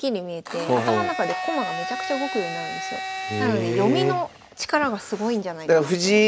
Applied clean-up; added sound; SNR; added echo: none; Domestic sounds, home sounds; 9 dB; none.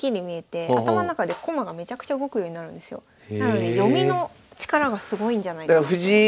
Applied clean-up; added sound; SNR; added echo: none; none; none; none.